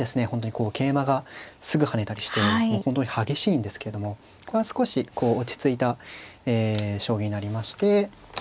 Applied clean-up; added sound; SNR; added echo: none; none; none; none.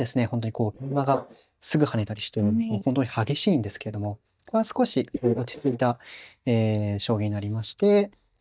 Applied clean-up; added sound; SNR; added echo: neural mask model DeepFilterNet 3.